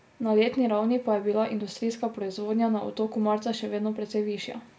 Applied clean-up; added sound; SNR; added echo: none; none; none; none.